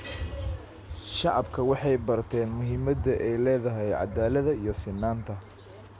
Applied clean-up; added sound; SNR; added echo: none; none; none; none.